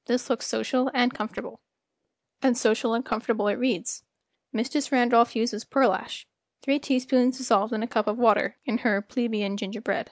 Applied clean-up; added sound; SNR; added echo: none; none; none; none.